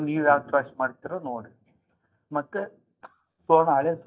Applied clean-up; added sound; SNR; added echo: neural mask model DeepFilterNet 3.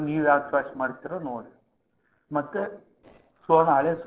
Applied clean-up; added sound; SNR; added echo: neural separator model SepFormer DNS4.